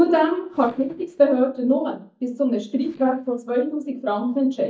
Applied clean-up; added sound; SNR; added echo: neural mask model DeepFilterNet 3.